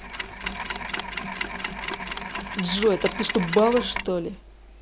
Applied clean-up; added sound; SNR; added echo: none; Mechanisms; 6 dB; none.